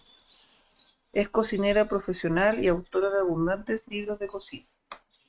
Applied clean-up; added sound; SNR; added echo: neural mask model RNNoise.